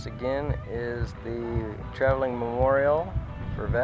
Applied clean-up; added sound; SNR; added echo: none; none; none; none.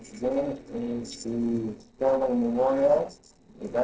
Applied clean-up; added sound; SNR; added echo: neural separator model SepFormer DNS4.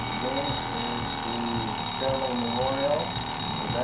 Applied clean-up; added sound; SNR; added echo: none; Alarm; -2 dB; reverberation time 0.5 s.